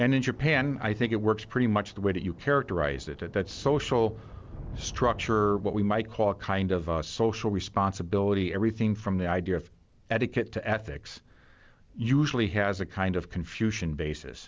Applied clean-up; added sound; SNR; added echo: none; Thunder / Rain; 19 dB; none.